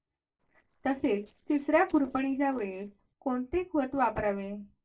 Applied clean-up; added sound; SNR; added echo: neural separator model SepFormer DNS4.